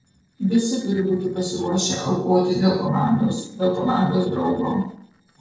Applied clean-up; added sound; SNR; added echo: neural separator model SepFormer DNS4.